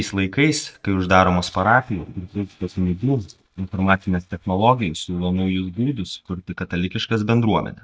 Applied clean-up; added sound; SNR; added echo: neural mask model DeepFilterNet 3.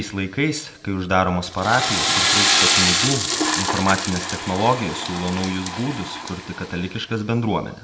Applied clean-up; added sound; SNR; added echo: none; Toilet flush / Water; 0 dB; reverberation time 0.7 s.